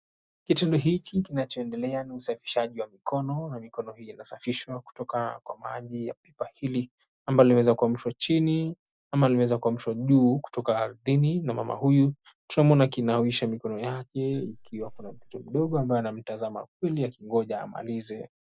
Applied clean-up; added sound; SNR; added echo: neural mask model DeepFilterNet 3.